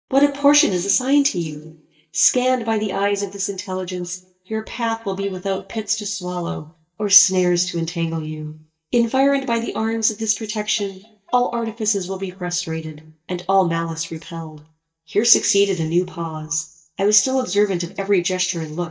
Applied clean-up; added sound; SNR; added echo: neural mask model DeepFilterNet 3.